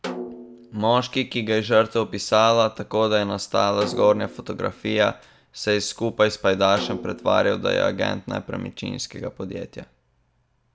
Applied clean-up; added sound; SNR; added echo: none; Snare drum; 16 dB; none.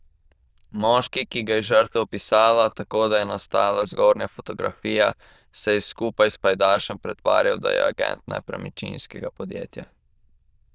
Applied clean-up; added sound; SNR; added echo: neural diffusion model UNIVERSE++.